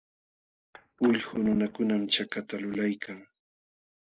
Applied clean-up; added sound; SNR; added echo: neural mask model Resemble Enhance denoiser.